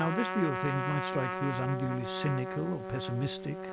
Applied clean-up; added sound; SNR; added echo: none; Trumpet; 3 dB; none.